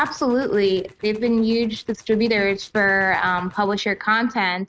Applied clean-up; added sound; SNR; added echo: neural mask model RNNoise.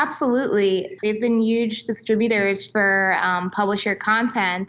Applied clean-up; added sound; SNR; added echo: none; none; none; none.